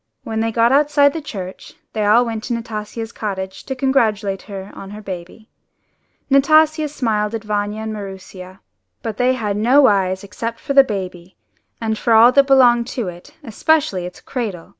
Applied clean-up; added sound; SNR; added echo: none; none; none; none.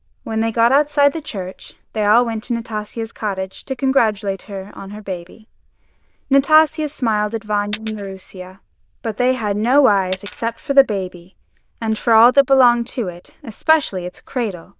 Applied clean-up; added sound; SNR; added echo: neural diffusion model UNIVERSE++.